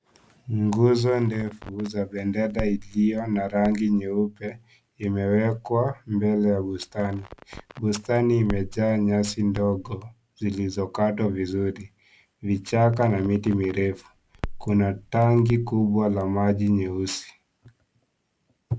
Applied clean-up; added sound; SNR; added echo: none; Crackle; 16 dB; none.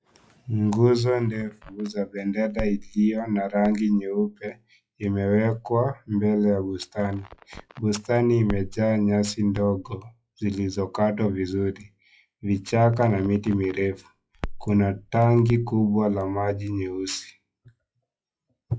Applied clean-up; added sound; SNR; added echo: classical method log-MMSE.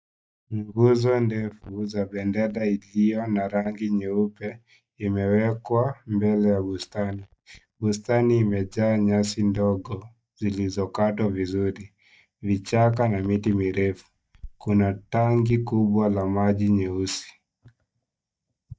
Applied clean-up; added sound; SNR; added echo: neural mask model DeepFilterNet 3.